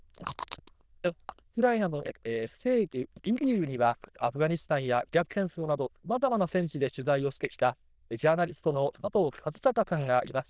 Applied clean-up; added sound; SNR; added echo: neural diffusion model UNIVERSE++.